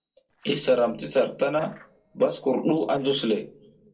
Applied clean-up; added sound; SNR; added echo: neural separator model SepFormer DNS4.